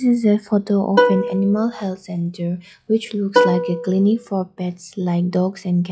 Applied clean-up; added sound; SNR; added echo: classical method log-MMSE.